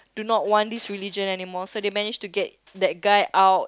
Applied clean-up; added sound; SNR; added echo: none; none; none; none.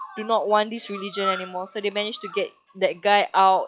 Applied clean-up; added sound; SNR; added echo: classical method log-MMSE.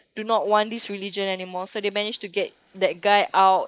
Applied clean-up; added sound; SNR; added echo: neural mask model Resemble Enhance denoiser.